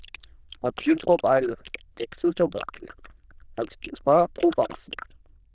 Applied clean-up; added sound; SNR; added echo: neural diffusion model UNIVERSE++.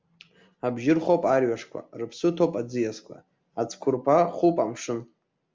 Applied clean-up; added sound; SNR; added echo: none; none; none; none.